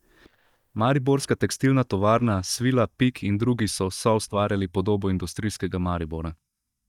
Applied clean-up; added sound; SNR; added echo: neural mask model DeepFilterNet 3.